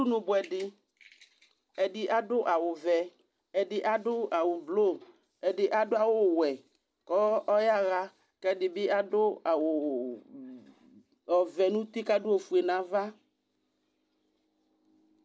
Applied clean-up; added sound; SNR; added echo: none; none; none; none.